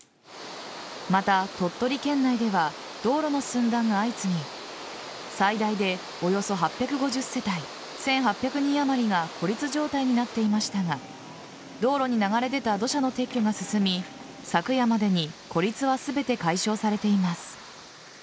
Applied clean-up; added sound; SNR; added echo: none; none; none; none.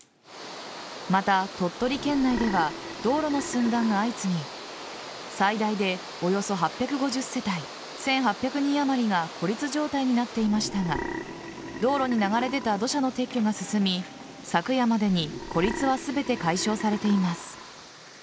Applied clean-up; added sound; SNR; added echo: none; Burping, eructation; 10 dB; none.